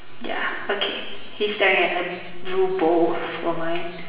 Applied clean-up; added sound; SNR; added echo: none; none; none; reverberation time 1.3 s.